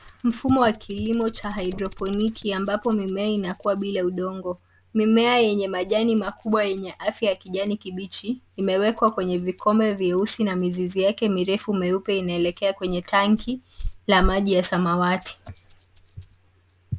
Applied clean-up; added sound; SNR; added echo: none; Rattle; 15 dB; none.